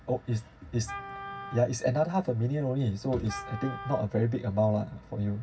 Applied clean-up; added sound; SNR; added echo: none; Wind instrument, woodwind instrument; 14 dB; reverberation time 0.4 s.